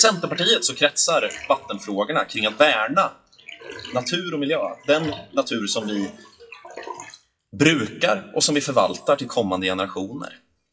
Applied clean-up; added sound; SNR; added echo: classical method WPE with log-MMSE.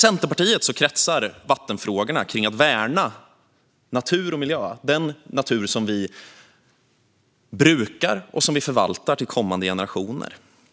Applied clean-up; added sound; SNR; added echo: none; none; none; none.